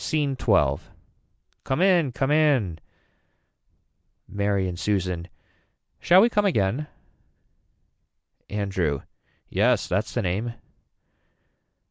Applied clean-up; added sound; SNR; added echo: none; none; none; none.